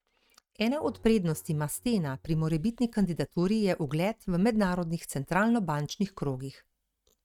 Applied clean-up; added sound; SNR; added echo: neural mask model RNNoise.